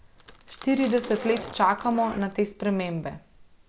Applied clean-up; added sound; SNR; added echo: none; Zipper (clothing) + Crackle / Crushing; 14 dB; none.